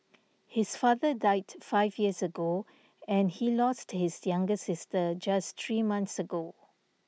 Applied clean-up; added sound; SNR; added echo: none; none; none; none.